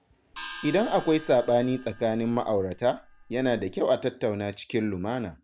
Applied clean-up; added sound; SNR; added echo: none; Gong; 17 dB; none.